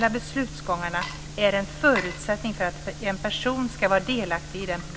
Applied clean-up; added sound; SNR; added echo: none; Water / Liquid; 16 dB; none.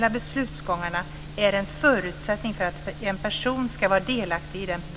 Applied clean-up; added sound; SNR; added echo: none; none; none; none.